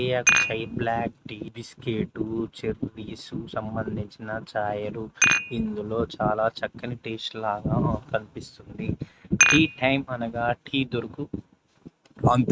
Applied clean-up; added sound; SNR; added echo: neural mask model RNNoise.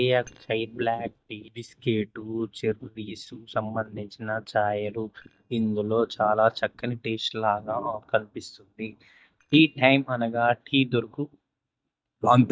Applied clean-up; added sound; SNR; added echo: neural mask model DeepFilterNet 3.